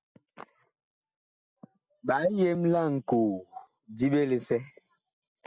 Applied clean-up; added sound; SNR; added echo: none; none; none; none.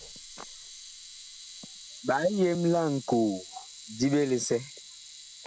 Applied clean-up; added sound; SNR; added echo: none; Camera; 16 dB; none.